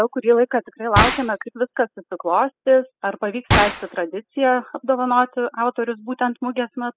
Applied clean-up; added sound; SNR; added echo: classical method spectral subtraction.